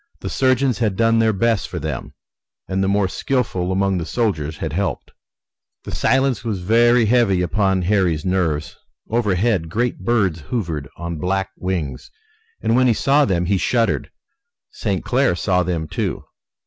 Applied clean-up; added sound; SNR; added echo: none; none; none; none.